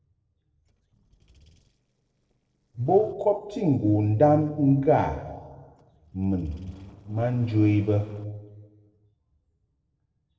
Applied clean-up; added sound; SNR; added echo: neural separator model SepFormer DNS4.